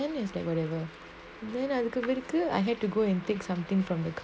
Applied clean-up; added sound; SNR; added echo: none; none; none; none.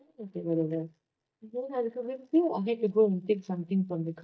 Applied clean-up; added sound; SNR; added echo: neural mask model DeepFilterNet 3.